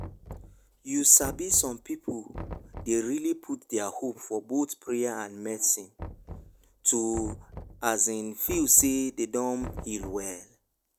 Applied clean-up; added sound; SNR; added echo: none; Knock; 16 dB; none.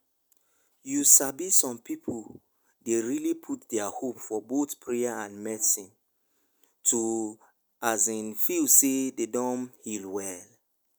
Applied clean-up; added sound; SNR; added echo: none; none; none; none.